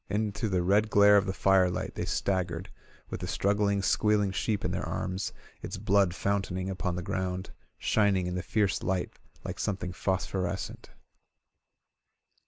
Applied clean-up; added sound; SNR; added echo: none; none; none; none.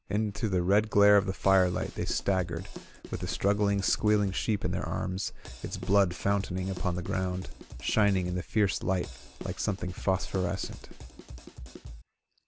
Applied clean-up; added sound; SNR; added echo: none; Drum kit; 15 dB; none.